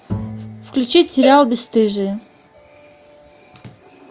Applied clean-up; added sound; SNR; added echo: none; Bowed string instrument + Cowbell; 10 dB; none.